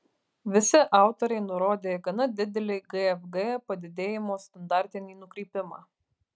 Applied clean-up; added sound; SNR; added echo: none; none; none; none.